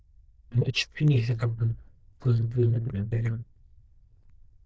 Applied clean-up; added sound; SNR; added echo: neural diffusion model UNIVERSE++.